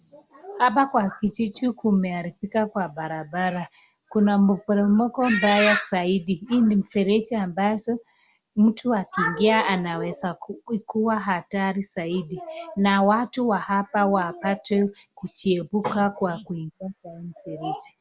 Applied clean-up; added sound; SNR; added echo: none; none; none; none.